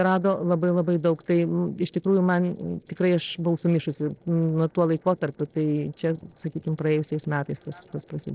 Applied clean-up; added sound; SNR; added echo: neural separator model SepFormer DNS4.